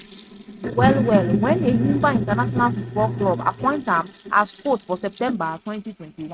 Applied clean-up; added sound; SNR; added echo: neural mask model RNNoise.